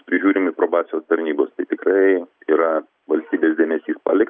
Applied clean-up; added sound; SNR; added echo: none; none; none; none.